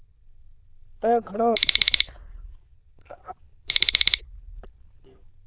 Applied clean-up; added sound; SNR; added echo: neural diffusion model UNIVERSE++.